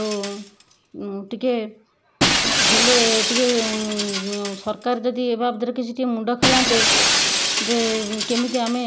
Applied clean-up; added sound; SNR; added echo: none; Shatter; -1 dB; none.